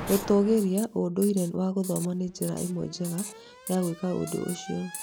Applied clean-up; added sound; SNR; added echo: none; Alarm + Writing; 13 dB; none.